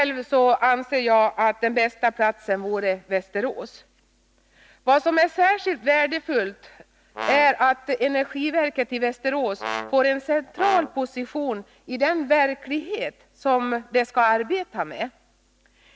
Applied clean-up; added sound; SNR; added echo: none; Brass instrument; 10 dB; none.